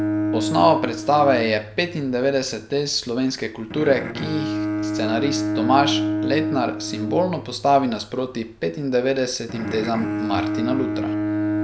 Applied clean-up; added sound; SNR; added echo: none; Bowed string instrument; 4 dB; none.